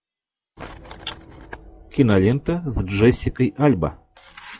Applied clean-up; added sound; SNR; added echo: classical method log-MMSE.